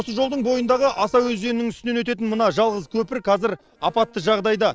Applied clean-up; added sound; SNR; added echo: neural separator model SepFormer DNS4.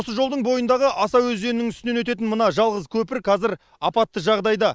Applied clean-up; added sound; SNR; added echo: none; none; none; none.